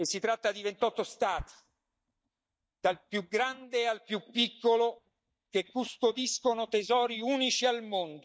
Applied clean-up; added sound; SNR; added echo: neural mask model DeepFilterNet 3.